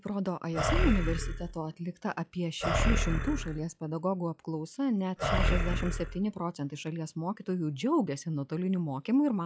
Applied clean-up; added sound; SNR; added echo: classical method log-MMSE.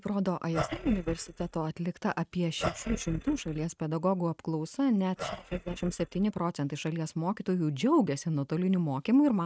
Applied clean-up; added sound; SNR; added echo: neural mask model RNNoise.